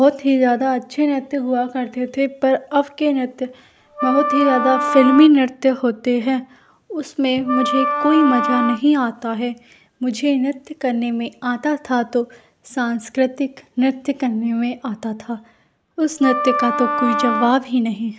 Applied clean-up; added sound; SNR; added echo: none; Wind instrument, woodwind instrument; 3 dB; none.